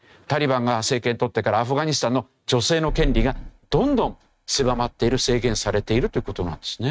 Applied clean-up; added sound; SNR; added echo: neural mask model RNNoise.